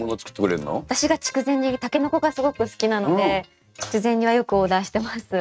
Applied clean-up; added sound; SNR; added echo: neural mask model RNNoise.